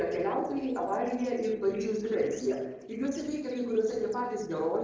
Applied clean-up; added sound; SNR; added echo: neural separator model SepFormer DNS4.